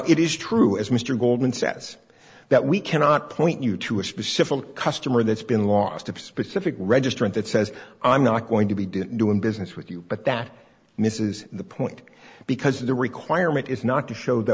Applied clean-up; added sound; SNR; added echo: none; none; none; none.